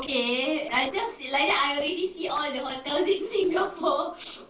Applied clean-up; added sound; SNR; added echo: neural separator model SepFormer DNS4.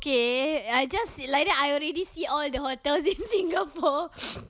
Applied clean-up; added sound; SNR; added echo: none; none; none; none.